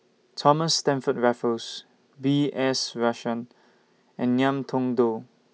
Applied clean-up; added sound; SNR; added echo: none; none; none; none.